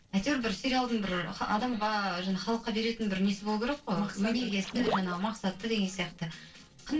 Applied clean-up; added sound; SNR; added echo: neural separator model SepFormer DNS4.